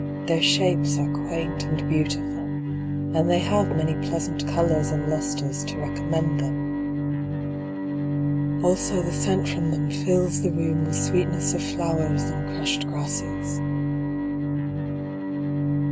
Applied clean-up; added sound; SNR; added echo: none; Bowed string instrument; -2 dB; none.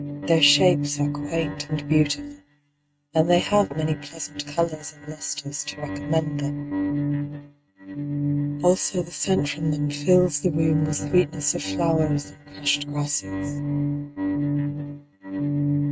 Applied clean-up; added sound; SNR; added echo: neural mask model RNNoise.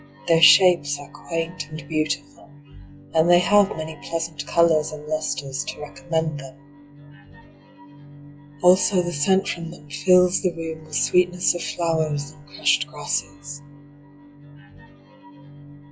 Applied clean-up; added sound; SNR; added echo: classical method log-MMSE.